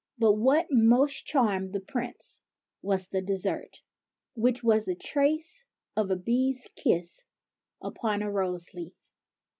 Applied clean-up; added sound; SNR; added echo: none; none; none; none.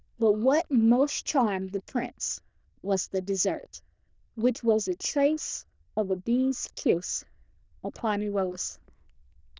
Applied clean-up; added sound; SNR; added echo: neural diffusion model UNIVERSE++.